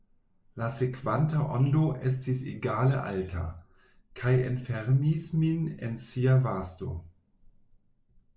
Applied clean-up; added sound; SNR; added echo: neural mask model Resemble Enhance denoiser.